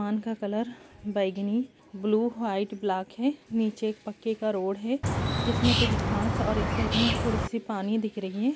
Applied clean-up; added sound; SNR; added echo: none; Bird; -3 dB; none.